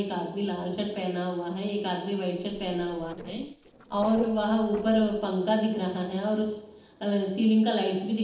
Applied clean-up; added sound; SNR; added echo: neural separator model SepFormer DNS4.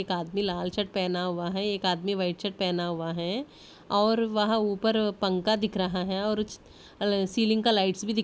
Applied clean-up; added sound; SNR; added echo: none; none; none; none.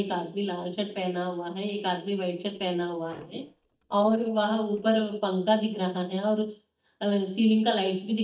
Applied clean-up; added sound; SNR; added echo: neural mask model DeepFilterNet 3.